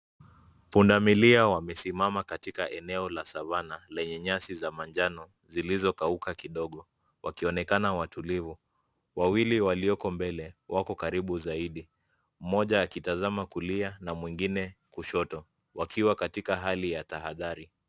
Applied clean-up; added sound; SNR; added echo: none; none; none; none.